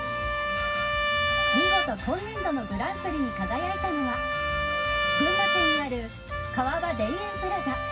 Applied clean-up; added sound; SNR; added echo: none; Trumpet; -2 dB; reverberation time 0.4 s.